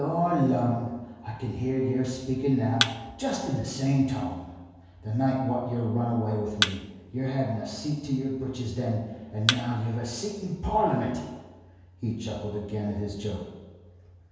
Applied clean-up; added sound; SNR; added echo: none; Thump, thud; 4 dB; reverberation time 1.2 s.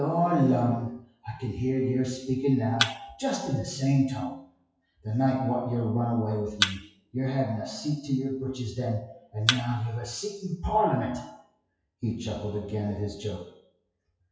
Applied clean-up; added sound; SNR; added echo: classical method WPE with log-MMSE.